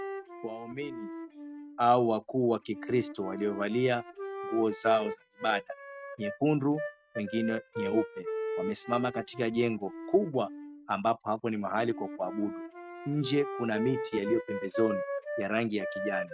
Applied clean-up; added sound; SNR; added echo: neural mask model RNNoise.